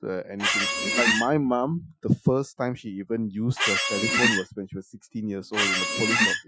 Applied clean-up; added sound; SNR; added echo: classical method Wiener filter.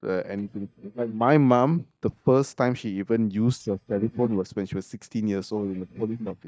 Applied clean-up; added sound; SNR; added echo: neural mask model DeepFilterNet 3.